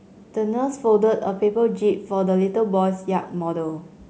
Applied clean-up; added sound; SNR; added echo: none; none; none; none.